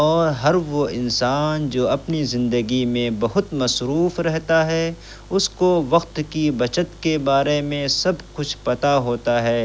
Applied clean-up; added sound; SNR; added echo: none; none; none; none.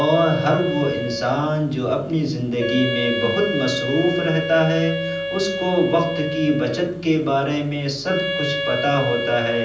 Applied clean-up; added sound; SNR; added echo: none; Wind instrument, woodwind instrument; 6 dB; reverberation time 0.6 s.